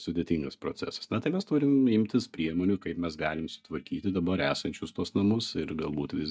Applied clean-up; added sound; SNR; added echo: neural mask model DeepFilterNet 3.